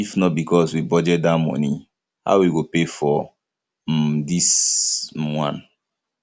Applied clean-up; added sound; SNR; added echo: none; none; none; none.